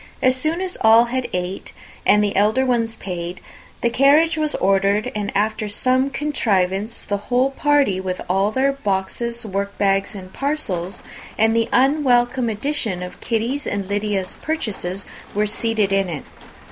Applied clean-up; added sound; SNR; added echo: none; none; none; none.